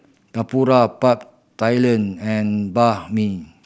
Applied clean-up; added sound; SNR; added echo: none; none; none; none.